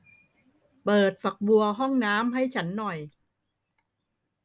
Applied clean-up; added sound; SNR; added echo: none; none; none; none.